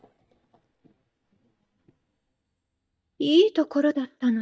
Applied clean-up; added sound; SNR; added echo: neural mask model DeepFilterNet 3.